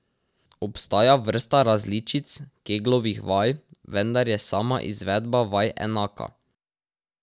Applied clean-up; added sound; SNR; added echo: none; none; none; none.